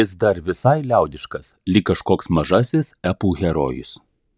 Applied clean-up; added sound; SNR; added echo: none; none; none; none.